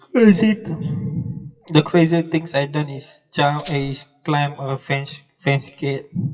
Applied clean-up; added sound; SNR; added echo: classical method WPE with log-MMSE.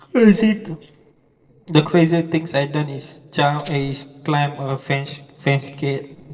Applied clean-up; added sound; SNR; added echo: neural separator model SepFormer DNS4.